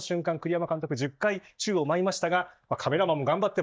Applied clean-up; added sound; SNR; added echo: neural mask model DeepFilterNet 3.